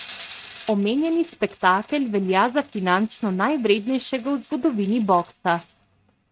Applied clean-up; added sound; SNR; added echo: neural mask model RNNoise.